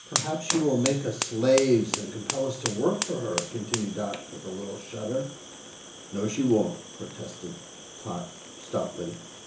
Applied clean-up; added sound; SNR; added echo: none; Fire; 7 dB; reverberation time 0.7 s.